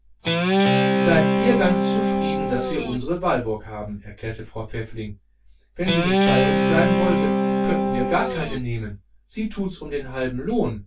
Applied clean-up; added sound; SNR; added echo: none; Guitar; -5 dB; reverberation time 0.1 s.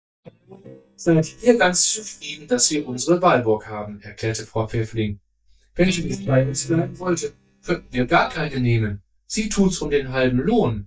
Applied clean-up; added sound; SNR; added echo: neural mask model DeepFilterNet 3.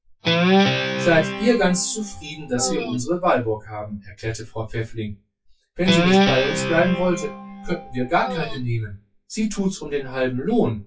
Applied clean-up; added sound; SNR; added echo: classical method WPE with log-MMSE.